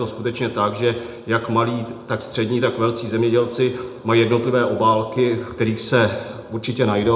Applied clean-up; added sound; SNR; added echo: none; none; none; reverberation time 0.6 s.